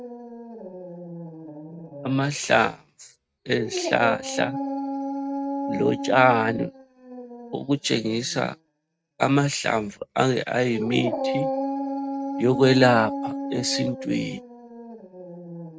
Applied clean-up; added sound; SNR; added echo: neural mask model RNNoise.